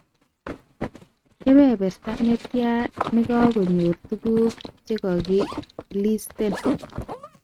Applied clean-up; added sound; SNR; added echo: neural mask model RNNoise.